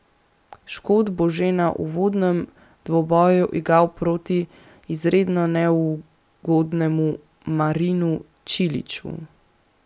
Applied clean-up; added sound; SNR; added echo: none; none; none; none.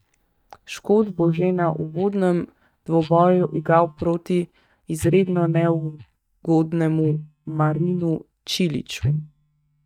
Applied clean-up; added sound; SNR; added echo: neural mask model DeepFilterNet 3.